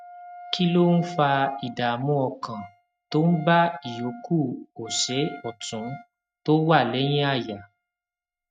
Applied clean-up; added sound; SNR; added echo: neural mask model RNNoise.